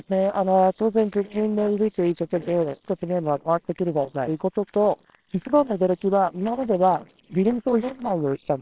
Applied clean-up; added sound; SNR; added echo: neural separator model SepFormer WHAMR!.